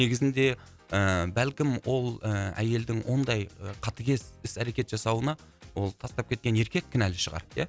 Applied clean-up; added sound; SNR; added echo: none; none; none; none.